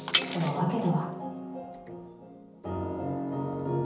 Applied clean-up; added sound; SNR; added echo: none; Shatter; 7 dB; reverberation time 0.7 s.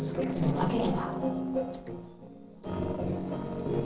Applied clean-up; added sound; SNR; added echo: neural separator model SepFormer DNS4.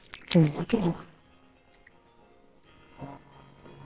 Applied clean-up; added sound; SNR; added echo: neural separator model SepFormer WHAMR!.